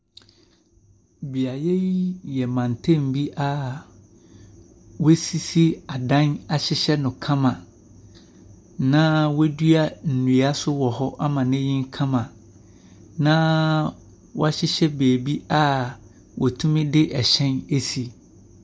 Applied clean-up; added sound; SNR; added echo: none; none; none; none.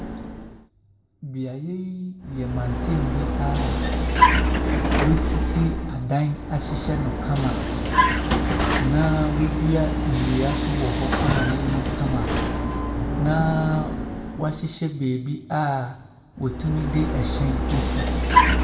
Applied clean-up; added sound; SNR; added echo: none; Vehicle; -3 dB; reverberation time 1.1 s.